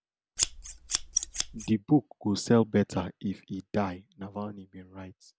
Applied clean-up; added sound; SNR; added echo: none; Scissors; 2 dB; none.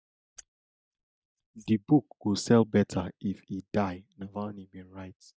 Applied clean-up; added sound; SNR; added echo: neural mask model DeepFilterNet 3.